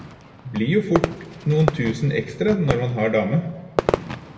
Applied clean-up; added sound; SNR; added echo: none; Fireworks; 6 dB; reverberation time 1.5 s.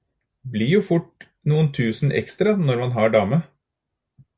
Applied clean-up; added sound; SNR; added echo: none; none; none; none.